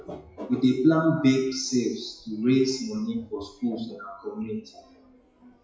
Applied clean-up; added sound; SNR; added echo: classical method WPE with log-MMSE.